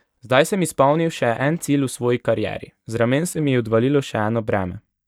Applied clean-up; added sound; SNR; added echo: neural mask model DeepFilterNet 3.